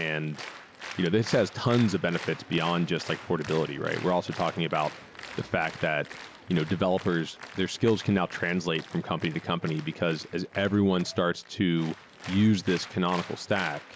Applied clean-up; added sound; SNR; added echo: none; Applause; 16 dB; none.